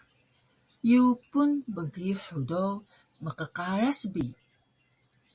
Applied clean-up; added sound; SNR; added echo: none; none; none; none.